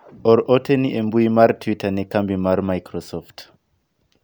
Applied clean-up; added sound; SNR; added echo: none; none; none; none.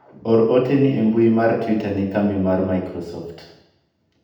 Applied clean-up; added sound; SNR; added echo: none; none; none; reverberation time 0.8 s.